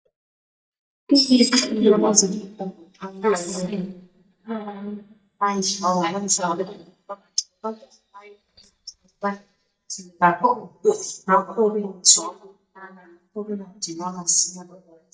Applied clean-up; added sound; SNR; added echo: neural mask model DeepFilterNet 3.